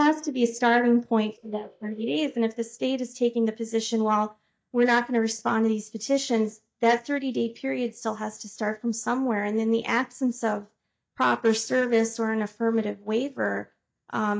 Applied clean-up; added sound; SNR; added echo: neural mask model DeepFilterNet 3.